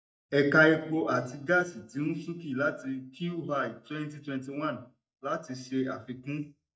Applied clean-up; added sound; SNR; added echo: neural mask model DeepFilterNet 3.